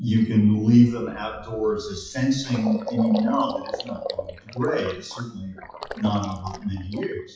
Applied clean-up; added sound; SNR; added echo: classical method WPE with log-MMSE.